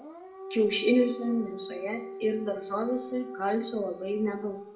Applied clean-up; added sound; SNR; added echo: none; Siren / Dog; 12 dB; reverberation time 0.4 s.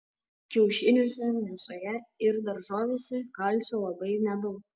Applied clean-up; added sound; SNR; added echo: none; none; none; none.